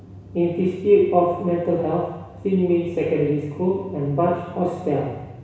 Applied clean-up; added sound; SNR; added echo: none; none; none; reverberation time 1.1 s.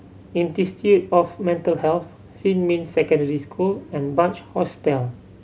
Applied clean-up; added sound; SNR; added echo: none; none; none; none.